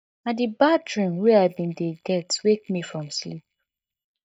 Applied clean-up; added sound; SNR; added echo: neural mask model DeepFilterNet 3.